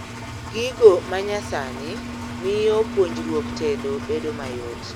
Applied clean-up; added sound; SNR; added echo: none; Engine; 9 dB; none.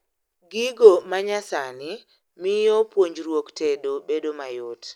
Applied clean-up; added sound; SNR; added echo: none; none; none; none.